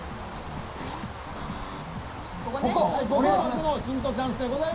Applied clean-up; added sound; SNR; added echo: none; Bird; 9 dB; reverberation time 0.3 s.